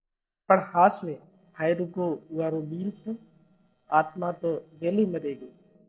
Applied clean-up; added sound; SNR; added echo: neural separator model SepFormer DNS4.